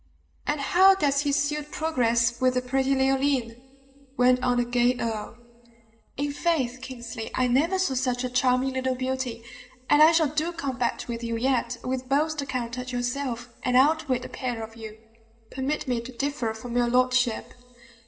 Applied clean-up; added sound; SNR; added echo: none; none; none; reverberation time 2.3 s.